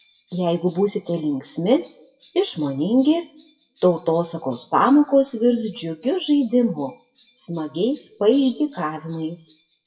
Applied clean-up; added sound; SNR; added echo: classical method WPE with log-MMSE.